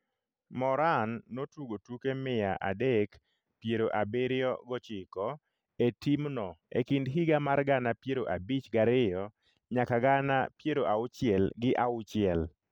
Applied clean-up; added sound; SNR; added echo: none; none; none; none.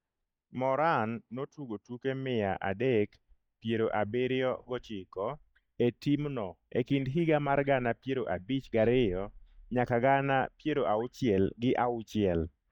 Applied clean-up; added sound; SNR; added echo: neural mask model DeepFilterNet 3.